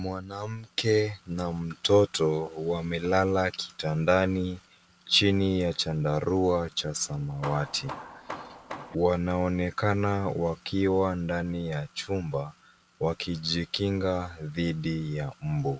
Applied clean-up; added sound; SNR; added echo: none; Hammer; 13 dB; none.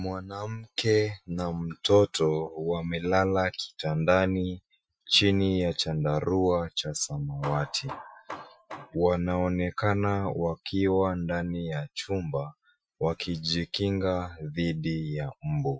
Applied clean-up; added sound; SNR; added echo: classical method Wiener filter.